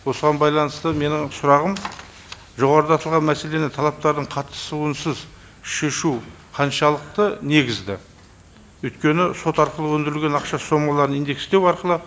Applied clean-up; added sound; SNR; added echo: none; none; none; none.